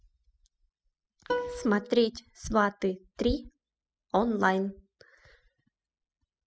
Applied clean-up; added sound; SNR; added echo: classical method spectral subtraction.